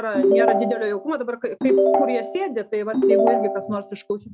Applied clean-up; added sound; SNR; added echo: none; Ringtone / Chime; -5 dB; none.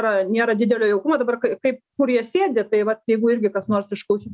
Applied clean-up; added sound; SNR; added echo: none; none; none; none.